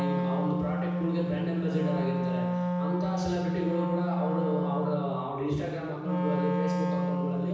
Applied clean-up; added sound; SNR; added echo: none; Wind instrument, woodwind instrument; -3 dB; reverberation time 1.1 s.